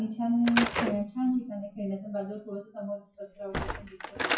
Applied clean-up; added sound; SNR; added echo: classical method WPE with log-MMSE.